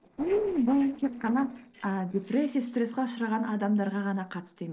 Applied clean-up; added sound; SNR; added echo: neural separator model SepFormer DNS4.